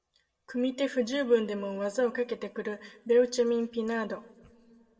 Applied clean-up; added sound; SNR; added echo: none; none; none; reverberation time 0.8 s.